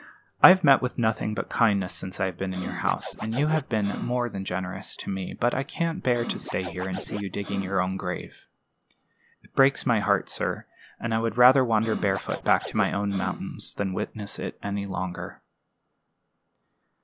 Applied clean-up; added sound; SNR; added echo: none; Scratching (performance technique); 12 dB; none.